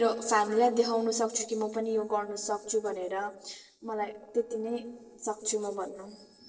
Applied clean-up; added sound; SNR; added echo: neural separator model SepFormer DNS4.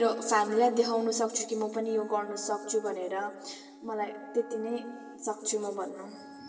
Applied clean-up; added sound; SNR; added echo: none; Wind instrument, woodwind instrument; 18 dB; reverberation time 1.4 s.